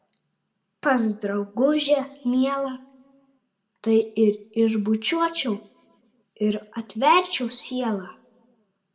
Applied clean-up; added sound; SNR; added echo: none; none; none; reverberation time 0.4 s.